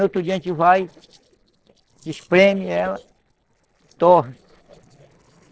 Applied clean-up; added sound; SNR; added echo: neural separator model SepFormer DNS4.